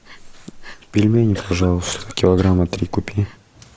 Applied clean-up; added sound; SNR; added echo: none; Cough + Breathing; 16 dB; none.